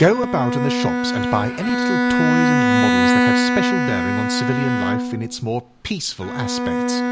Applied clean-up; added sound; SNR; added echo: none; Bowed string instrument; -4 dB; none.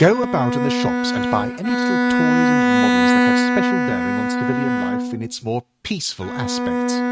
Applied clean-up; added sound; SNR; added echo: neural mask model RNNoise.